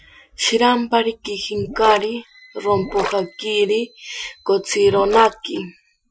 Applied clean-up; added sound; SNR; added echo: classical method Wiener filter.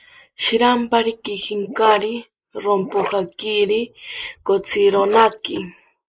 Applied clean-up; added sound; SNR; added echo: neural mask model Resemble Enhance denoiser.